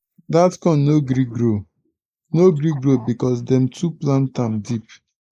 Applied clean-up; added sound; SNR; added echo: neural mask model Resemble Enhance denoiser.